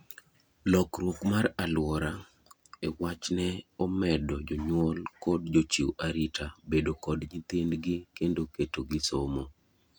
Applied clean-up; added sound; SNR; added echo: none; none; none; none.